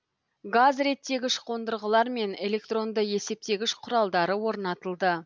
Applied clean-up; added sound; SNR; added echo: none; none; none; none.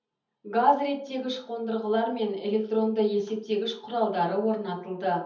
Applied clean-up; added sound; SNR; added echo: none; none; none; reverberation time 0.7 s.